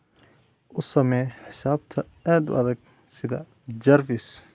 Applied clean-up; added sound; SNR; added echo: none; none; none; none.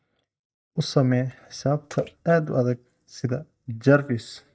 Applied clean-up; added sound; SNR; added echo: neural mask model DeepFilterNet 3.